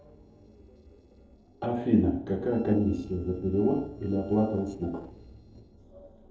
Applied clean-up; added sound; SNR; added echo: neural separator model SepFormer DNS4.